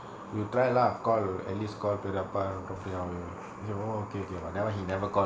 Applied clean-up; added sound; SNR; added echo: none; none; none; none.